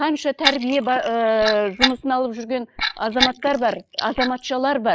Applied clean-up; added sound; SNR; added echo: neural mask model Resemble Enhance denoiser.